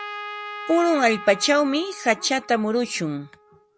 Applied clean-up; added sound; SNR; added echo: none; Trumpet; 14 dB; none.